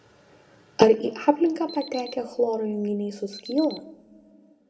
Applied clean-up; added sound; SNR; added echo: none; Alarm; 19 dB; reverberation time 1.1 s.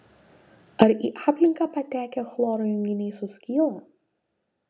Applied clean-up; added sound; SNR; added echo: none; none; none; none.